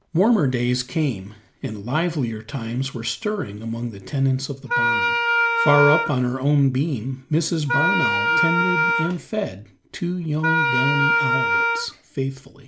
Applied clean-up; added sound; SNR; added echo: none; Wind instrument, woodwind instrument; -2 dB; none.